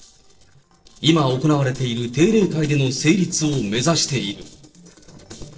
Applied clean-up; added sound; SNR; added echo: neural separator model SepFormer DNS4.